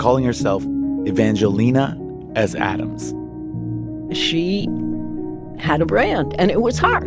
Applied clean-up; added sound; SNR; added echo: none; none; none; none.